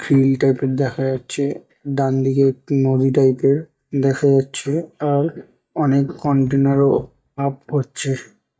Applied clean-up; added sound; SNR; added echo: neural mask model DeepFilterNet 3.